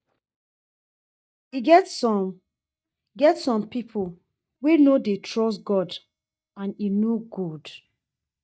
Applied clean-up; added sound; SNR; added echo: neural mask model DeepFilterNet 3.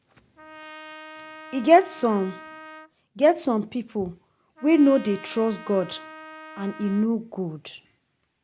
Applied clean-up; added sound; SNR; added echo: none; Trumpet; 19 dB; none.